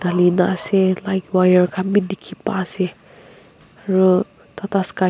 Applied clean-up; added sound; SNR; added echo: none; none; none; none.